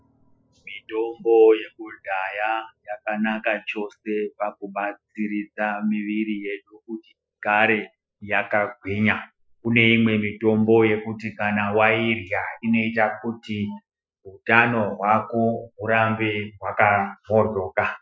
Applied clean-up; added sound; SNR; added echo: classical method Wiener filter.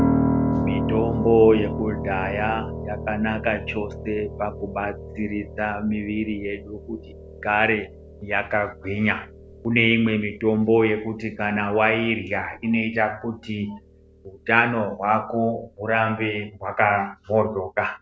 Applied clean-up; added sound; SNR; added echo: none; Piano; 7 dB; none.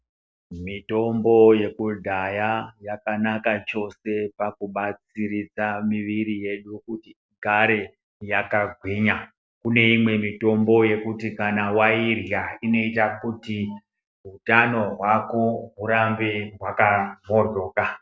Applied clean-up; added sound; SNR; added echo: none; none; none; none.